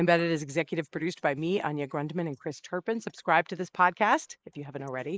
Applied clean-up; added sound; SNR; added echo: neural mask model Resemble Enhance denoiser.